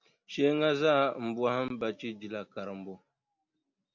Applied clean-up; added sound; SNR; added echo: none; none; none; none.